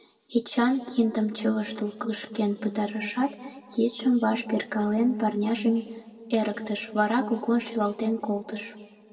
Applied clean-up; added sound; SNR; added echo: none; none; none; reverberation time 1.8 s.